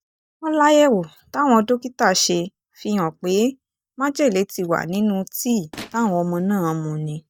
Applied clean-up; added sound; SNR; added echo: neural mask model DeepFilterNet 3.